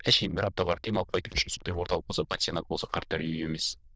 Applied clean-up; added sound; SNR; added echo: neural diffusion model UNIVERSE++.